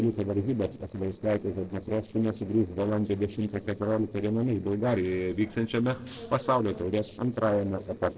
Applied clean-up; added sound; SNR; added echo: neural separator model SepFormer DNS4.